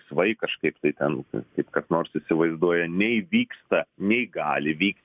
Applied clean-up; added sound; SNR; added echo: neural mask model Resemble Enhance denoiser.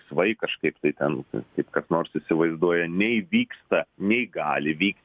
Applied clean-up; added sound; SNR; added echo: none; none; none; none.